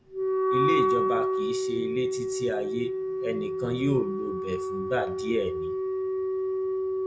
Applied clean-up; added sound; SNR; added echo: none; Wind instrument, woodwind instrument; -4 dB; none.